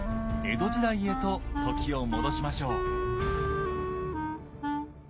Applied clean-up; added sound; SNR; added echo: none; Wind instrument, woodwind instrument; 2 dB; none.